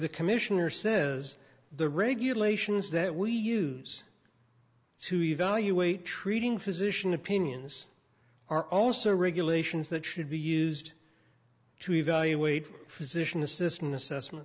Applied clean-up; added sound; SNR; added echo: none; none; none; none.